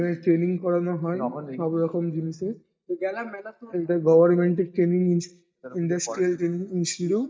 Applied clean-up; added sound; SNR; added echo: neural mask model DeepFilterNet 3.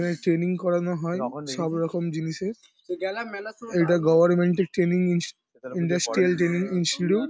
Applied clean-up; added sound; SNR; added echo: none; none; none; none.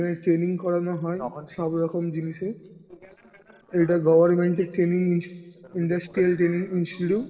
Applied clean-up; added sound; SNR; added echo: neural separator model SepFormer DNS4.